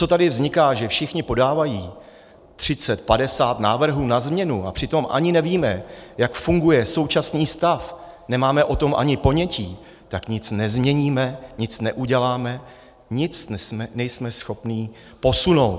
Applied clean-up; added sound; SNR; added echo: none; none; none; none.